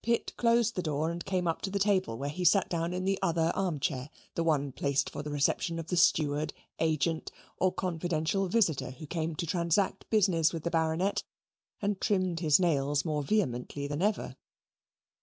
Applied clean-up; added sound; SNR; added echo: none; none; none; none.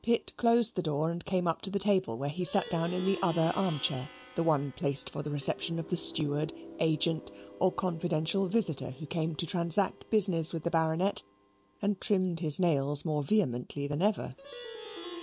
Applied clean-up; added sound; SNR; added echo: none; Plucked string instrument; 18 dB; none.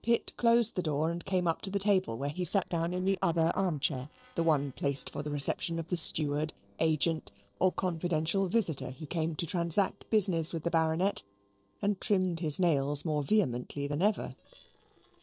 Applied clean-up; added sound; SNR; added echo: neural separator model SepFormer DNS4.